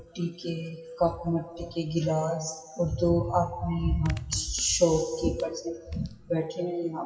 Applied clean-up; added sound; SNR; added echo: classical method WPE with log-MMSE.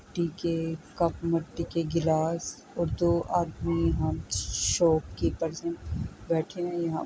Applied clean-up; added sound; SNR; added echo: none; none; none; none.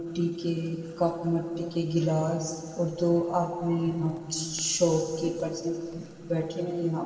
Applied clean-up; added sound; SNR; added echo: neural separator model SepFormer DNS4.